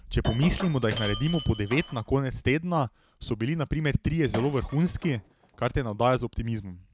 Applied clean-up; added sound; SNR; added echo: none; Shatter; 11 dB; none.